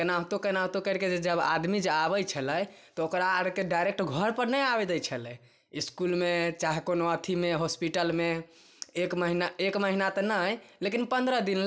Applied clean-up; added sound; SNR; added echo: none; none; none; none.